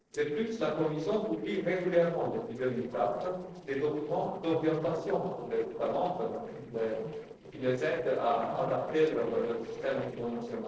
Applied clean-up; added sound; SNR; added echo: neural separator model SepFormer DNS4.